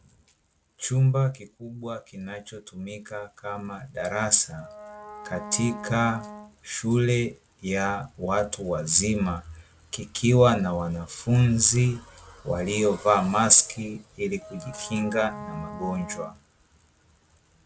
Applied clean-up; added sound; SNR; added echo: none; Wind instrument, woodwind instrument; 16 dB; none.